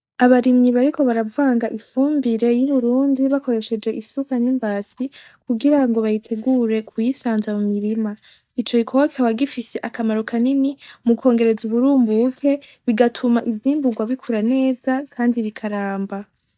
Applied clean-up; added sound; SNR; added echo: neural mask model DeepFilterNet 3.